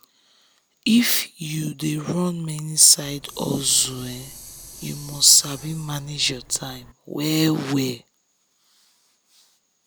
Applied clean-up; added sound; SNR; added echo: none; Hiss; 18 dB; none.